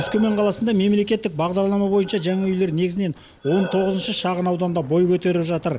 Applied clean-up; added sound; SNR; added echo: none; Breathing; 19 dB; none.